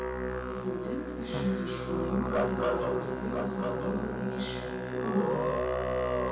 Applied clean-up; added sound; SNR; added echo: none; Musical instrument; -5 dB; reverberation time 0.6 s.